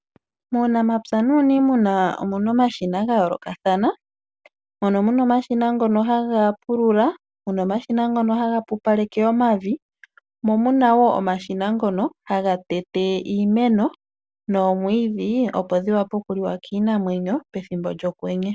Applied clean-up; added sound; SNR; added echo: none; none; none; none.